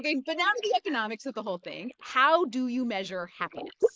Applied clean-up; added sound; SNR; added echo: neural mask model Resemble Enhance denoiser.